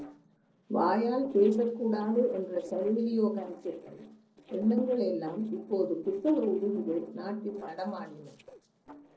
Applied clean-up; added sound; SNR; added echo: neural separator model SepFormer DNS4.